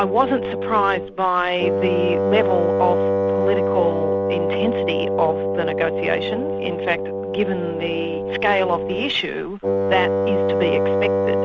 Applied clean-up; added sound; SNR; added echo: none; Wind instrument, woodwind instrument; -2 dB; none.